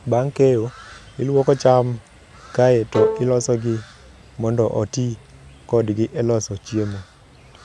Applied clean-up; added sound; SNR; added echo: none; Bowed string instrument; 1 dB; none.